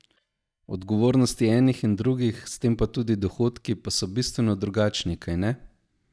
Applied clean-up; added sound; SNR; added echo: neural mask model DeepFilterNet 3.